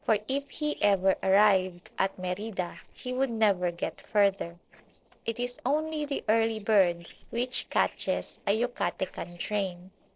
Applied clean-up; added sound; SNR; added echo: neural separator model SepFormer DNS4.